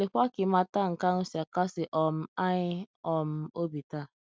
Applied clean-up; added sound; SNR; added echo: none; none; none; none.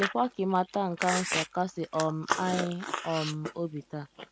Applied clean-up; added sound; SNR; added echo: none; Chewing, mastication; 5 dB; none.